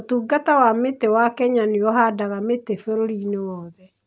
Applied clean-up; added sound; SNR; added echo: none; none; none; none.